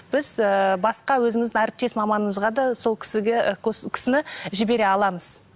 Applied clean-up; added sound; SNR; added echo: none; none; none; none.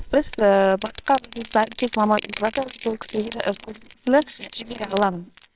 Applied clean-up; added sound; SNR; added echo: neural separator model SepFormer WHAMR!.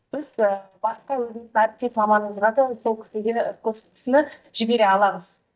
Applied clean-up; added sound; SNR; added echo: neural mask model DeepFilterNet 3.